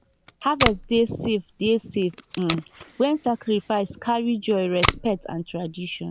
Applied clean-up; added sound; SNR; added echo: none; Packing tape, duct tape; 8 dB; none.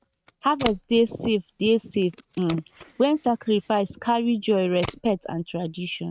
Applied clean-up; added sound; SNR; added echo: neural mask model RNNoise.